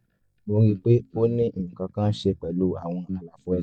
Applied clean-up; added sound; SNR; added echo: neural mask model DeepFilterNet 3.